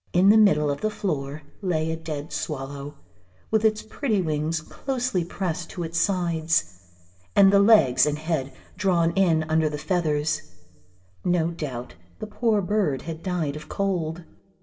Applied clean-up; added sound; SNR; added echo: none; none; none; reverberation time 0.7 s.